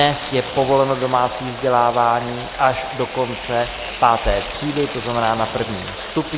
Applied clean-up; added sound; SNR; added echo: none; Tearing + Rain; 11 dB; none.